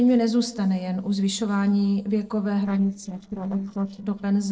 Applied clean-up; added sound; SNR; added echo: neural separator model SepFormer DNS4.